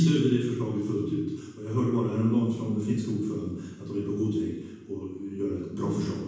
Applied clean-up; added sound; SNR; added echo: none; none; none; reverberation time 1.2 s.